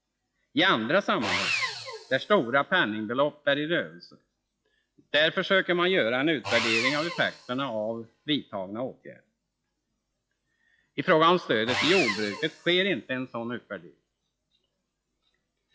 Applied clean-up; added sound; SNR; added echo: classical method log-MMSE.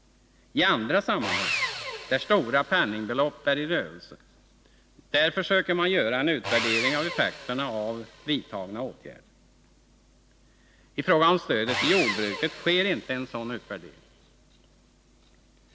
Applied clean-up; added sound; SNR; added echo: none; Sawing; 9 dB; none.